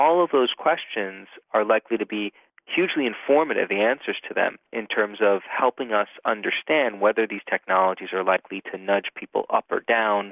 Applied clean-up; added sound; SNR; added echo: neural mask model Resemble Enhance denoiser.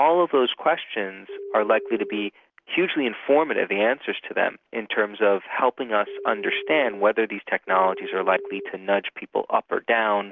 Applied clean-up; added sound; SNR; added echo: none; Telephone; 11 dB; none.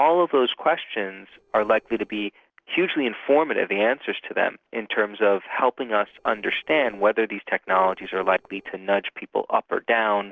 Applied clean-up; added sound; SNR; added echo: neural separator model SepFormer DNS4.